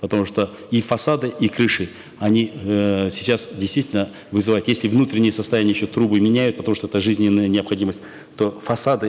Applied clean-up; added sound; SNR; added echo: none; none; none; none.